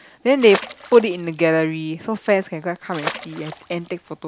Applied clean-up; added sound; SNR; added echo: none; Water / Splash, splatter; 13 dB; none.